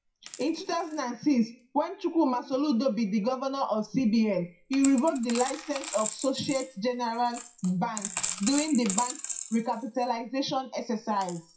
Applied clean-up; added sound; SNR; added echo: classical method WPE with log-MMSE.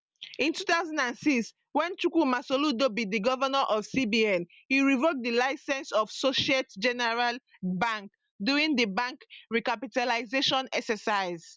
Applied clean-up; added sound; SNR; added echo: none; none; none; none.